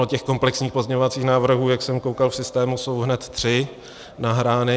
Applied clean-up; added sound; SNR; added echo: none; none; none; none.